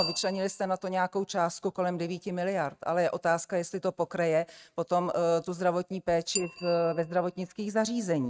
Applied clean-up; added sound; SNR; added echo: neural mask model RNNoise.